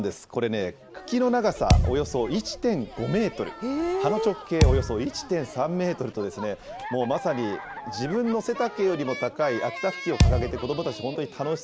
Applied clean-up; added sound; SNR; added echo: none; Thump, thud; -1 dB; none.